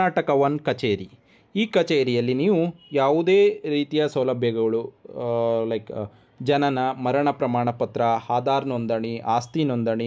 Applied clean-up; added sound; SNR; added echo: none; none; none; none.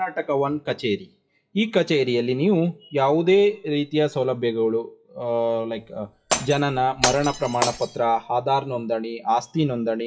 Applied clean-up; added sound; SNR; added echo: classical method WPE with log-MMSE.